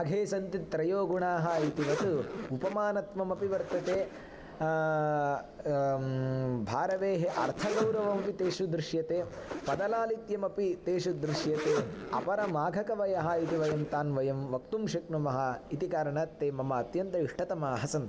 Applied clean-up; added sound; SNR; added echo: none; Zipper (clothing); 10 dB; none.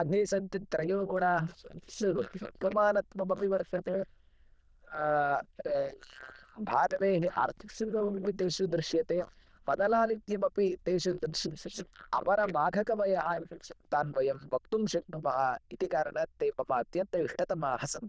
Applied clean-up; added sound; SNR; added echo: neural diffusion model UNIVERSE++.